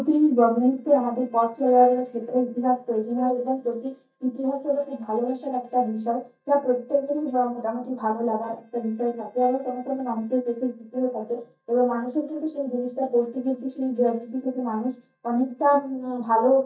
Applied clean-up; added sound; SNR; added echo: neural mask model DeepFilterNet 3.